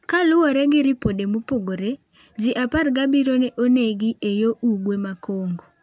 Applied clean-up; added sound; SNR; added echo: none; none; none; none.